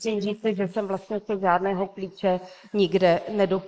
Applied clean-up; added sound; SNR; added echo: neural mask model Resemble Enhance denoiser.